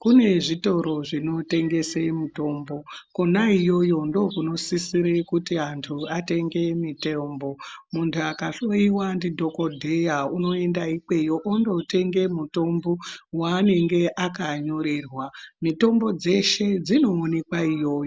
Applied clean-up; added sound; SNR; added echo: none; none; none; none.